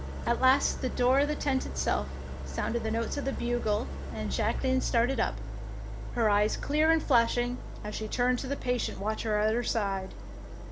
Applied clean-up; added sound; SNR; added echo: none; Idling; 6 dB; none.